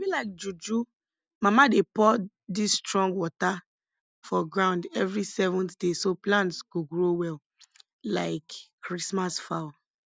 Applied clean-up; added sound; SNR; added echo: none; none; none; none.